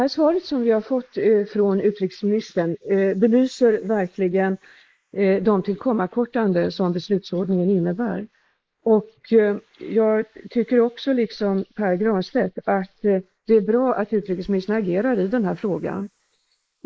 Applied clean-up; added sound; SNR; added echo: neural mask model Resemble Enhance denoiser.